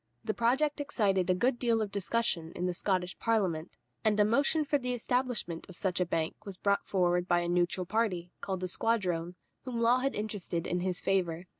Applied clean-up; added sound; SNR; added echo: none; none; none; none.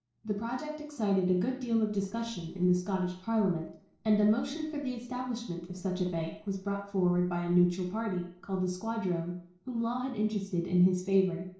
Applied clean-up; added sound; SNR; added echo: neural separator model SepFormer DNS4.